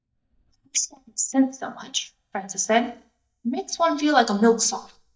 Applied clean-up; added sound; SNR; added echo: neural mask model DeepFilterNet 3.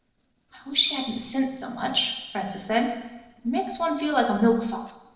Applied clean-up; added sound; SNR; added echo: neural separator model SepFormer DNS4.